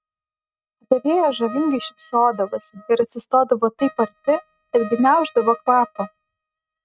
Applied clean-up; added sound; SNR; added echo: neural mask model RNNoise.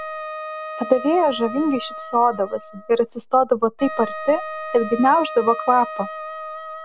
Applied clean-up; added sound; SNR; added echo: none; Wind instrument, woodwind instrument; 11 dB; none.